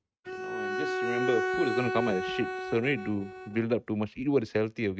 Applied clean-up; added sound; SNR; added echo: neural mask model RNNoise.